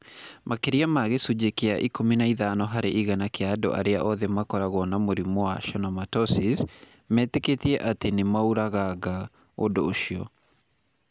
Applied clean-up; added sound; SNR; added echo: none; none; none; none.